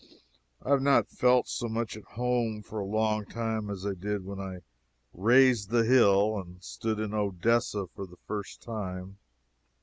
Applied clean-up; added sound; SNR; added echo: none; none; none; none.